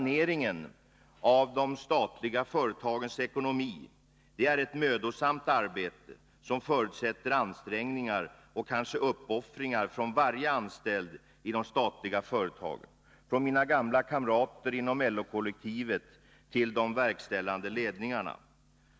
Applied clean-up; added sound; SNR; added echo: none; none; none; none.